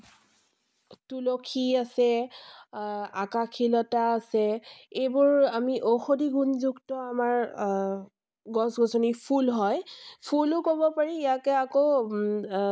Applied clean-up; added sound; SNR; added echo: none; none; none; none.